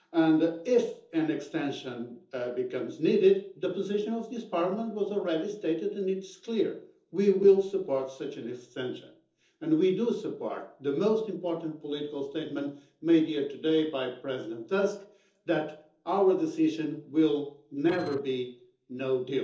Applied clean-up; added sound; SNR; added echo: neural separator model SepFormer DNS4.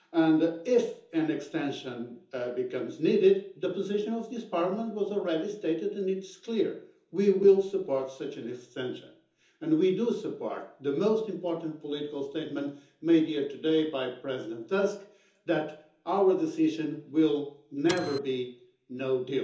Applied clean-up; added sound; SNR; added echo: none; Printer; 8 dB; reverberation time 0.6 s.